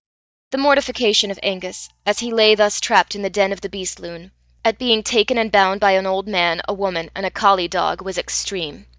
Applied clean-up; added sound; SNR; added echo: neural mask model DeepFilterNet 3.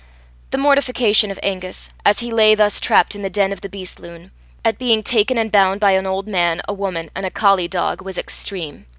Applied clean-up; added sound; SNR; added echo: none; none; none; none.